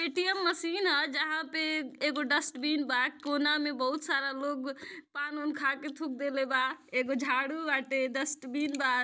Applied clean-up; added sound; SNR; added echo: none; none; none; none.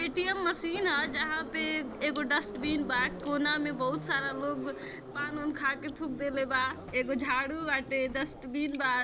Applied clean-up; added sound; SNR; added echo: none; Subway, metro, underground; 12 dB; none.